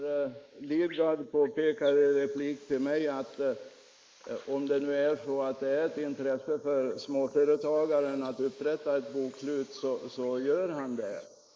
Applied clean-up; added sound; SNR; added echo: neural mask model Resemble Enhance denoiser.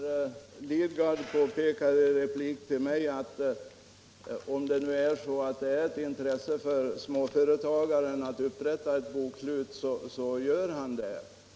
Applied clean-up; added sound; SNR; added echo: none; none; none; none.